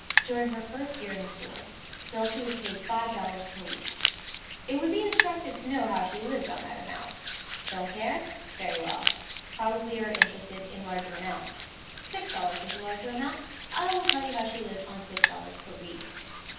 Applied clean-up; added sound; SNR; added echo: none; Hands; 1 dB; reverberation time 0.9 s.